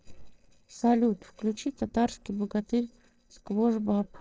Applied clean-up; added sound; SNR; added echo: neural separator model SepFormer DNS4.